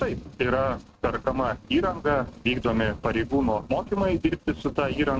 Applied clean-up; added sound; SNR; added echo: neural mask model RNNoise.